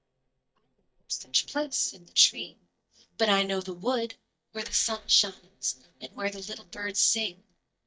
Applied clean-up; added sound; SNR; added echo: neural mask model DeepFilterNet 3.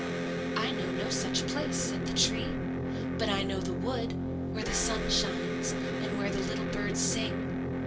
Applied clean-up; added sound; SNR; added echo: none; Electric guitar; -3 dB; reverberation time 0.2 s.